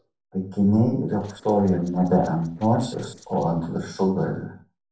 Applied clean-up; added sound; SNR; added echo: neural separator model SepFormer DNS4.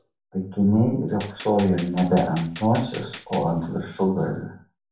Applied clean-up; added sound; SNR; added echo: none; Gunshot, gunfire; 18 dB; reverberation time 0.4 s.